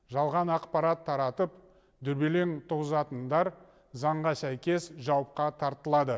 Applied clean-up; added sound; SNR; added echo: none; none; none; none.